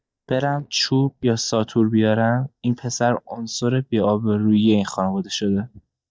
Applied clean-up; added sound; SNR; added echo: neural mask model DeepFilterNet 3.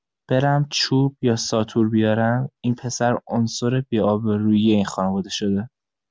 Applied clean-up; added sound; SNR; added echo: none; none; none; none.